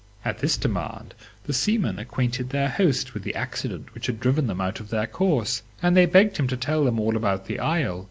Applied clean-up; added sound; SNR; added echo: none; none; none; none.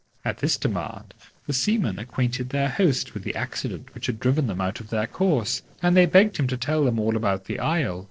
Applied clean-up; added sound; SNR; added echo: neural separator model SepFormer DNS4.